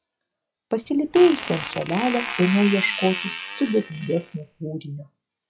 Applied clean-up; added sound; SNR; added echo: classical method log-MMSE.